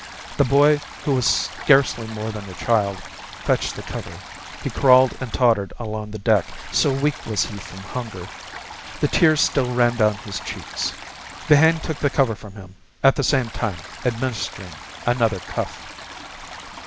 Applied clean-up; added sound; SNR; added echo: none; Stream; 15 dB; none.